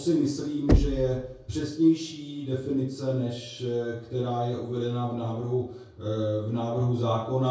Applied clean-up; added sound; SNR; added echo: none; Knock; 2 dB; reverberation time 0.6 s.